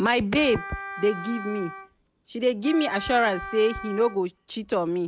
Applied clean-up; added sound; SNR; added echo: none; Wind instrument, woodwind instrument; 12 dB; none.